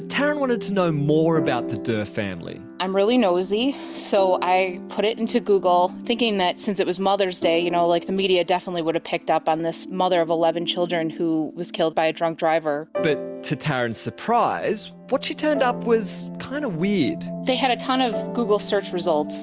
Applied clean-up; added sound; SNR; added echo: none; none; none; none.